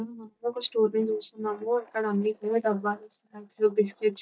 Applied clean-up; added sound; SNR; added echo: neural mask model DeepFilterNet 3.